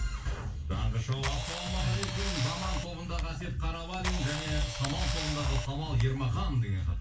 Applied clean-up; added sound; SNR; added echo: none; Camera; 8 dB; reverberation time 0.3 s.